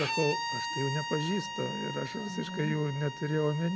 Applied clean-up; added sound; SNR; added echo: none; Bowed string instrument; 5 dB; none.